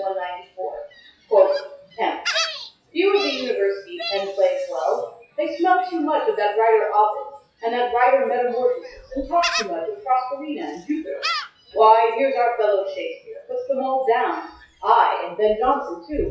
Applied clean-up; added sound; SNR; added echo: classical method WPE with log-MMSE.